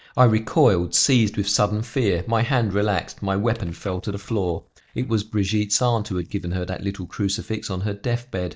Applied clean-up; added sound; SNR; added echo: neural mask model DeepFilterNet 3.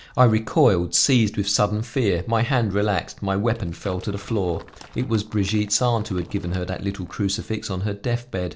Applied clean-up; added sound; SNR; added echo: neural separator model SepFormer DNS4.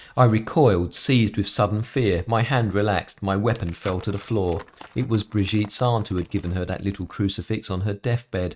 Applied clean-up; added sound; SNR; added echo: neural mask model RNNoise.